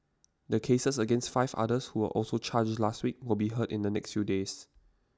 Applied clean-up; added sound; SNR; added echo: none; none; none; none.